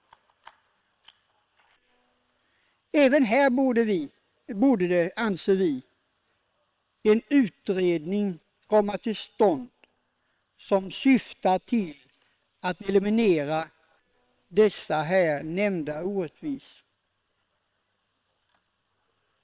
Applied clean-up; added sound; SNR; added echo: neural separator model SepFormer WHAM!.